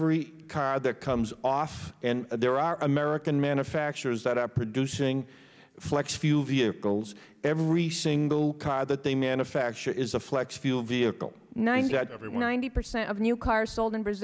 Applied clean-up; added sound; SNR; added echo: none; none; none; none.